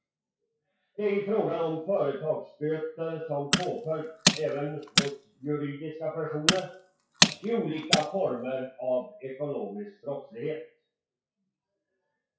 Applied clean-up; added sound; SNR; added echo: classical method WPE with log-MMSE.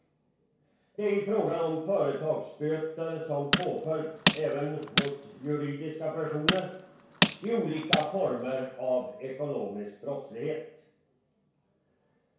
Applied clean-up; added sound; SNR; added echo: none; Tools; -3 dB; reverberation time 0.6 s.